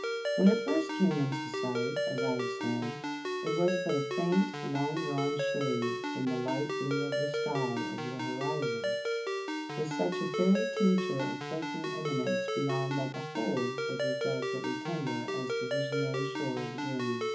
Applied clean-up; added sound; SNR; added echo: none; Ringtone; 1 dB; reverberation time 0.3 s.